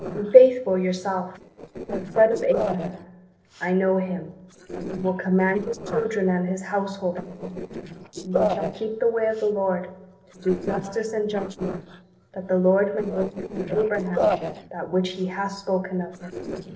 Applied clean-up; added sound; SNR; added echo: neural separator model SepFormer DNS4.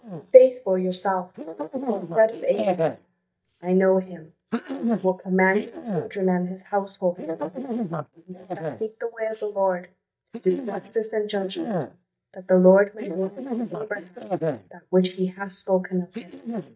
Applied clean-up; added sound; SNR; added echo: neural mask model DeepFilterNet 3.